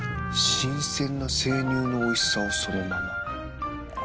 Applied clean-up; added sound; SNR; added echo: none; Drum; 14 dB; none.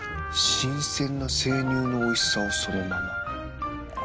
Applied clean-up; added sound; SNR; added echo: none; none; none; none.